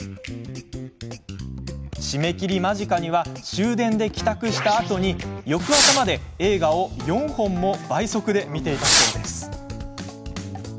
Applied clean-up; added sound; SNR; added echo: none; Fireworks; -1 dB; none.